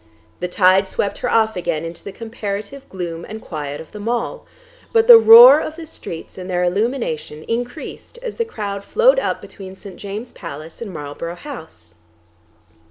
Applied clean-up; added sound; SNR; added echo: none; none; none; none.